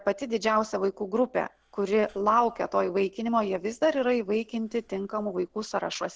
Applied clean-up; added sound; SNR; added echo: none; none; none; none.